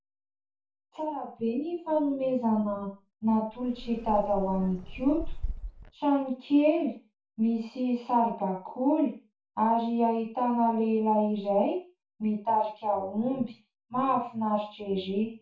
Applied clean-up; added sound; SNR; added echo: none; Insect; 8 dB; reverberation time 0.3 s.